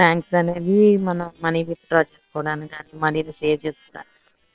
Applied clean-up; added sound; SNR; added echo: neural separator model SepFormer WHAM!.